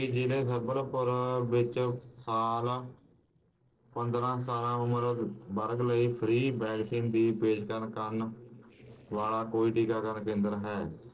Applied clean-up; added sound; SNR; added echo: neural separator model SepFormer DNS4.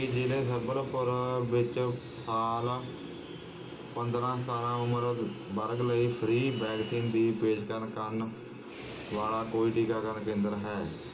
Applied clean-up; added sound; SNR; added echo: none; Fixed-wing aircraft, airplane; 17 dB; reverberation time 0.2 s.